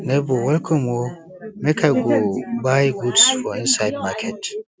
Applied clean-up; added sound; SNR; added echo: none; none; none; none.